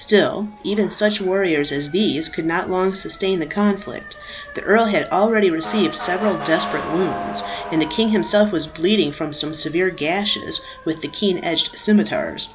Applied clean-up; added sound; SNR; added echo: none; Motor vehicle (road) / Siren; 14 dB; none.